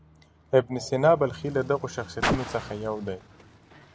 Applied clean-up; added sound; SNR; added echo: none; Car; 9 dB; none.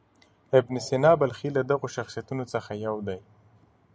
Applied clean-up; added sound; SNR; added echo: none; none; none; none.